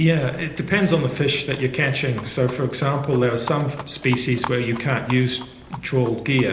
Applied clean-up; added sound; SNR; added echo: none; Livestock, farm animals, working animals; 17 dB; reverberation time 1.0 s.